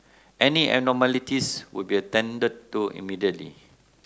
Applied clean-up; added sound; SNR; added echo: none; none; none; none.